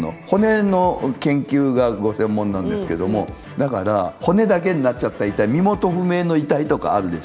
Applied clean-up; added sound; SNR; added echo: none; none; none; none.